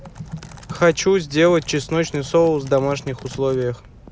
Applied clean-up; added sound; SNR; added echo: none; Typing; 19 dB; none.